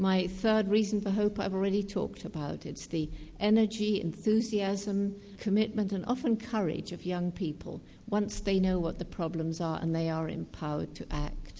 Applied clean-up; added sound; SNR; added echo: none; none; none; none.